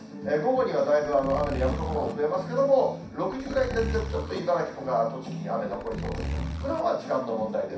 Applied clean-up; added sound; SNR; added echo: none; Zipper (clothing); 8 dB; reverberation time 0.6 s.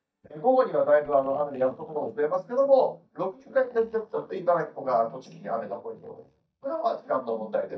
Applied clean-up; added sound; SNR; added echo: neural mask model DeepFilterNet 3.